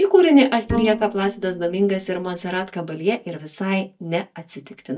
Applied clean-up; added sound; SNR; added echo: neural mask model DeepFilterNet 3.